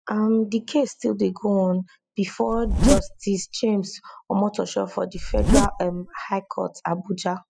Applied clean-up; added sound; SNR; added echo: classical method spectral subtraction.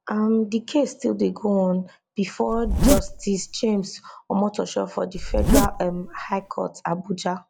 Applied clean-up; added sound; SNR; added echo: none; Zipper (clothing); -2 dB; none.